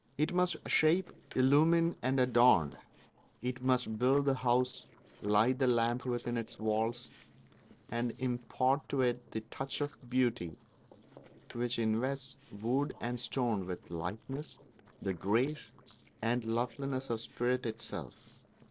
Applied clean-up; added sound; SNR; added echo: neural separator model SepFormer DNS4.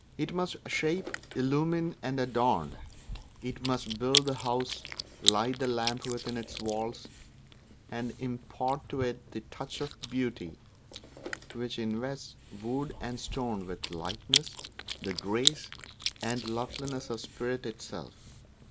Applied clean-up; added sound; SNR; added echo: none; Chewing, mastication; 4 dB; none.